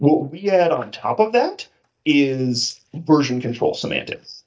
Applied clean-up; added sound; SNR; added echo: neural mask model DeepFilterNet 3.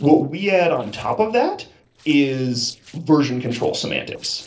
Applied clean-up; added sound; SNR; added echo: neural separator model SepFormer DNS4.